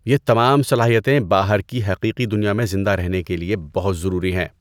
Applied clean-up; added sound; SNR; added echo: none; none; none; none.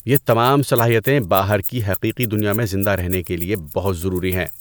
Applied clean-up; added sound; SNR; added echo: none; Keys jangling; 11 dB; none.